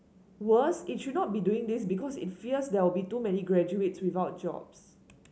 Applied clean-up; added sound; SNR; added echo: none; none; none; none.